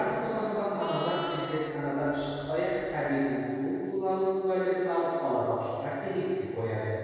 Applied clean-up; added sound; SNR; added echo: none; Livestock, farm animals, working animals; 18 dB; reverberation time 2.2 s.